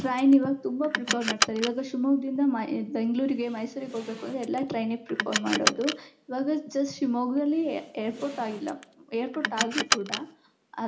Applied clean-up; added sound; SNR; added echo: none; Car; 6 dB; reverberation time 0.4 s.